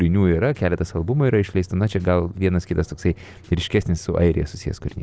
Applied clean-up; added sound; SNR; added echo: neural separator model SepFormer DNS4.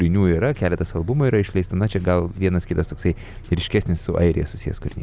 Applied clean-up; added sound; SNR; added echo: none; Bus; 17 dB; none.